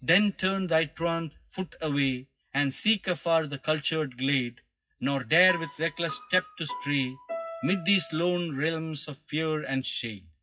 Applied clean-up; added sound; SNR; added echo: classical method WPE with log-MMSE.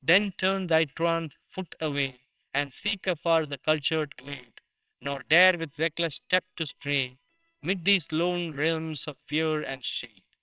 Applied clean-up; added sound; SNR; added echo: neural separator model SepFormer WHAMR!.